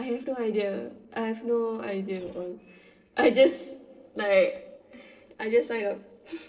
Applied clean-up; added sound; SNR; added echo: neural separator model SepFormer DNS4.